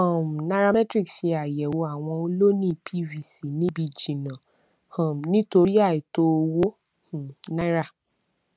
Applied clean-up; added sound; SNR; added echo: none; none; none; none.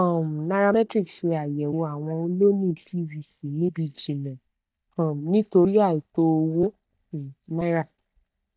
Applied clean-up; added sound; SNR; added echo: neural mask model DeepFilterNet 3.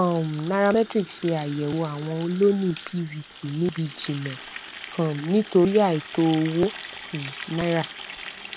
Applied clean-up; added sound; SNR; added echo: none; Water tap, faucet; 15 dB; none.